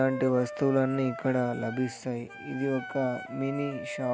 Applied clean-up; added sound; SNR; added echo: none; Wind instrument, woodwind instrument; 12 dB; none.